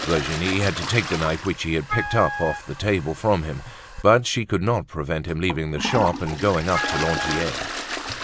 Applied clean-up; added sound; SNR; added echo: none; Toilet flush + Wind instrument, woodwind instrument; 7 dB; none.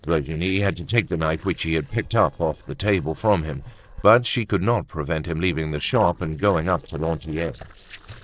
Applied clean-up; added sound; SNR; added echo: neural separator model SepFormer DNS4.